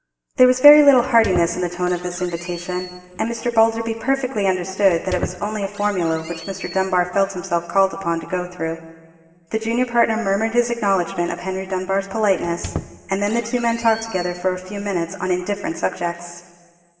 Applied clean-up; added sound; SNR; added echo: none; Squeak; 15 dB; reverberation time 2.0 s.